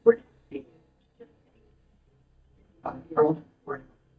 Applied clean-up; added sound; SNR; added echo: neural mask model DeepFilterNet 3.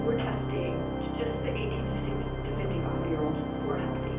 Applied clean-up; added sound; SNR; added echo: none; Organ; -4 dB; reverberation time 0.6 s.